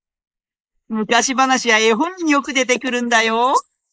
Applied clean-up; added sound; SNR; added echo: neural mask model Resemble Enhance denoiser.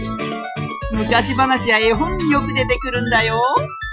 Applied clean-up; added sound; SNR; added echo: classical method Wiener filter.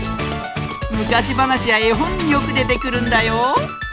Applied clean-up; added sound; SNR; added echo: none; Run; 17 dB; none.